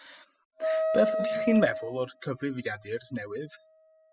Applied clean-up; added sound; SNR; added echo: classical method spectral subtraction.